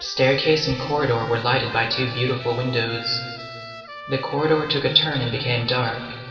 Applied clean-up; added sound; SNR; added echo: none; Trumpet; 16 dB; reverberation time 2.5 s.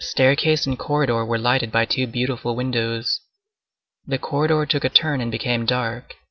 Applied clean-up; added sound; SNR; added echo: none; none; none; none.